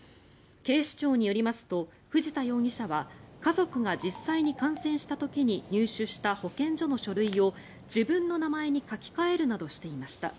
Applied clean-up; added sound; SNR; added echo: none; Marimba, xylophone; 19 dB; none.